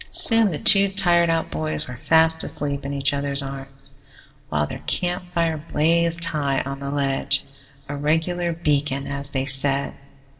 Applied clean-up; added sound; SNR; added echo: none; none; none; reverberation time 1.0 s.